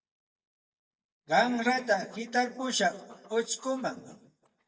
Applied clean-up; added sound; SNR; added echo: neural mask model DeepFilterNet 3.